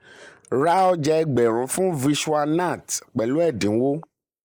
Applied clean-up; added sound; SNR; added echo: neural mask model Resemble Enhance denoiser.